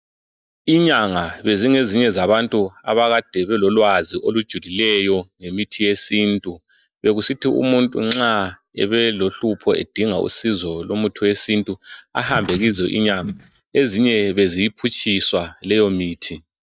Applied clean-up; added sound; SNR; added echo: neural mask model DeepFilterNet 3.